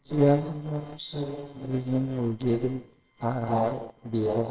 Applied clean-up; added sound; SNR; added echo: neural separator model SepFormer WHAMR!.